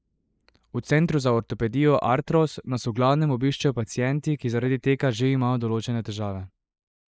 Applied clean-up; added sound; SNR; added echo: neural mask model Resemble Enhance denoiser.